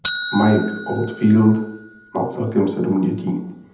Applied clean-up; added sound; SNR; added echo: none; Bell; 8 dB; reverberation time 0.8 s.